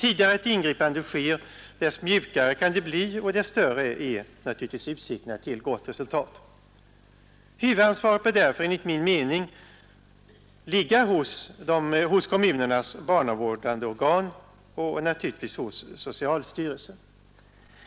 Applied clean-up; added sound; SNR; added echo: none; none; none; none.